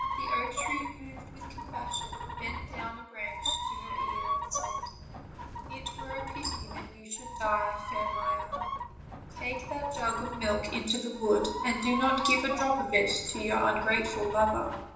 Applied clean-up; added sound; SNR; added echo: none; Chicken, rooster; 4 dB; reverberation time 0.9 s.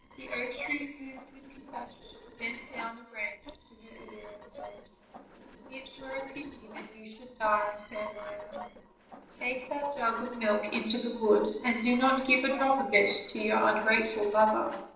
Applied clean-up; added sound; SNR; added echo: neural separator model SepFormer DNS4.